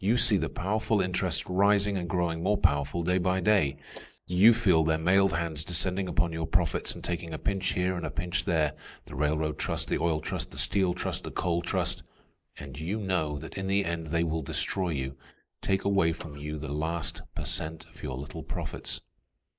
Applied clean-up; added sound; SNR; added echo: neural mask model Resemble Enhance denoiser.